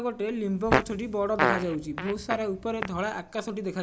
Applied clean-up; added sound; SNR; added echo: none; Fart; 2 dB; none.